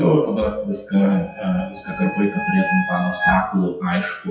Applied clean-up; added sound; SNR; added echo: classical method WPE with log-MMSE.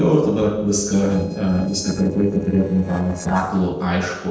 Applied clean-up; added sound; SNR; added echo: neural separator model SepFormer DNS4.